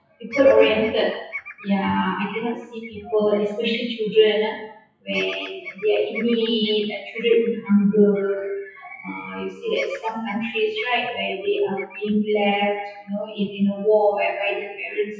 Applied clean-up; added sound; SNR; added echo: classical method WPE with log-MMSE.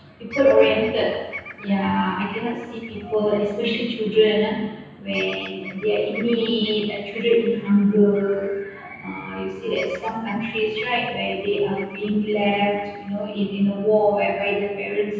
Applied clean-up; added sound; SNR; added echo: none; Bird vocalization, bird call, bird song; 18 dB; reverberation time 0.9 s.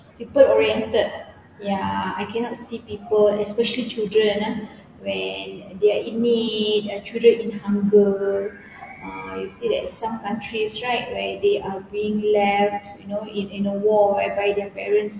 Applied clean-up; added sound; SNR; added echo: none; none; none; none.